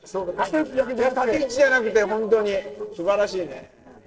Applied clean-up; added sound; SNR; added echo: neural separator model SepFormer DNS4.